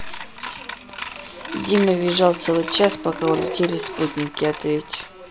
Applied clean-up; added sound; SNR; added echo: none; Coin (dropping); 11 dB; none.